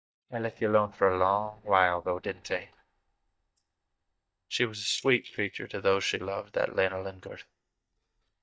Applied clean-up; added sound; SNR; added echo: neural mask model DeepFilterNet 3.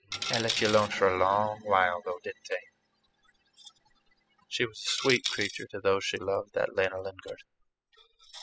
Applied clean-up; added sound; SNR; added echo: classical method spectral subtraction.